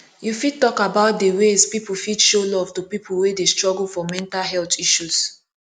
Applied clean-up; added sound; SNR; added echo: none; none; none; none.